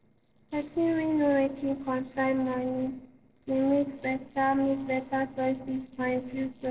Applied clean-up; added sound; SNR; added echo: neural separator model SepFormer DNS4.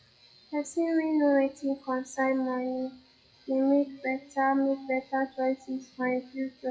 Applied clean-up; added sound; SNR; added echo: classical method WPE with log-MMSE.